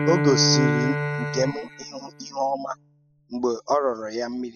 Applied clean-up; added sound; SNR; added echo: classical method spectral subtraction.